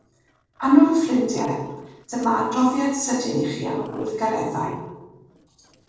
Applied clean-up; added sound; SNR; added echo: neural separator model SepFormer DNS4.